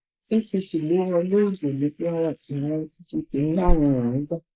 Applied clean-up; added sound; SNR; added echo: neural mask model Resemble Enhance denoiser.